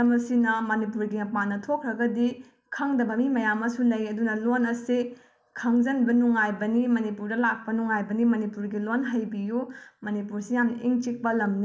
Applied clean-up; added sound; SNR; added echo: none; none; none; none.